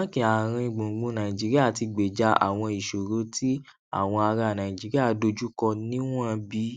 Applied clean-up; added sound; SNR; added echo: none; none; none; none.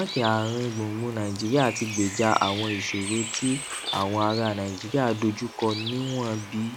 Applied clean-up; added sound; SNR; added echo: none; Bird; 9 dB; none.